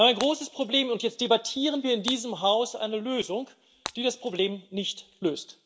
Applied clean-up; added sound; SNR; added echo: none; Shatter; 19 dB; reverberation time 0.3 s.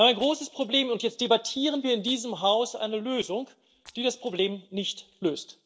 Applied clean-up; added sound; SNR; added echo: neural separator model SepFormer DNS4.